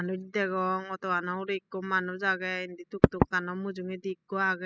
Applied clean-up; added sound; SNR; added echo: classical method spectral subtraction.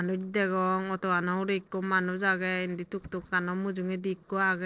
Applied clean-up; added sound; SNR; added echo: neural separator model SepFormer DNS4.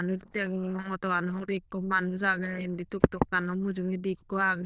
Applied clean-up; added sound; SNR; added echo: neural diffusion model UNIVERSE++.